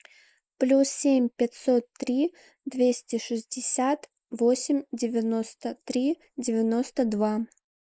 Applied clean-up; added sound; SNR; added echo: neural mask model Resemble Enhance denoiser.